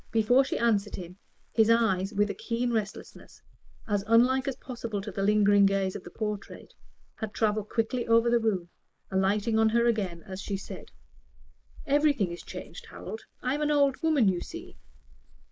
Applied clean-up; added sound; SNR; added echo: neural mask model Resemble Enhance denoiser.